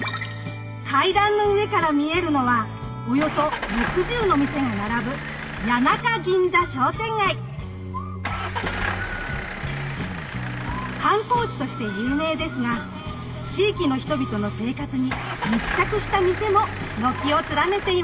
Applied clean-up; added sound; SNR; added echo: none; Engine starting / Car; 8 dB; reverberation time 2.7 s.